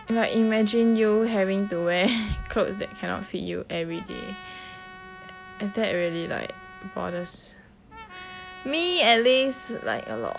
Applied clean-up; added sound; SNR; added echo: none; Trumpet; 18 dB; none.